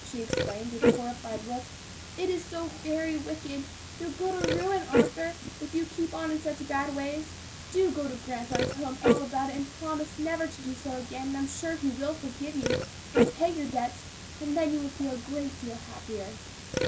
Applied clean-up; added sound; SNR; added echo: none; Burping, eructation; 1 dB; none.